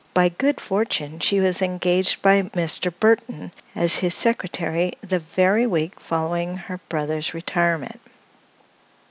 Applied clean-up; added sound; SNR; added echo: none; none; none; none.